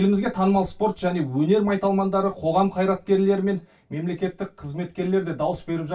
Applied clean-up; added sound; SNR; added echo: none; none; none; reverberation time 0.1 s.